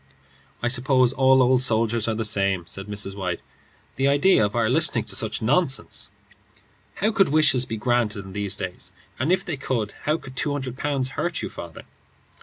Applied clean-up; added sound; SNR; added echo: none; none; none; none.